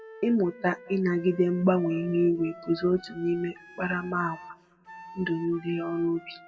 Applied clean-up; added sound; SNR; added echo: none; Wind instrument, woodwind instrument; 19 dB; reverberation time 1.5 s.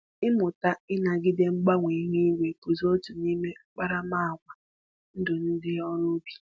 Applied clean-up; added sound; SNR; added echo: none; none; none; none.